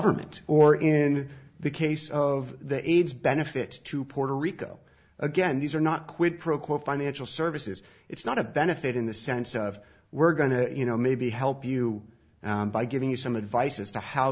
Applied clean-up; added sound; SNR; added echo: none; none; none; none.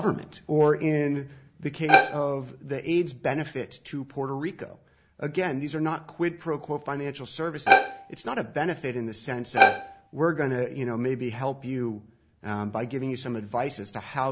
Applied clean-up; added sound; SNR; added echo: none; Bowed string instrument; -5 dB; none.